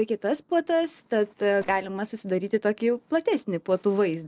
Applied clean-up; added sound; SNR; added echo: neural separator model SepFormer DNS4.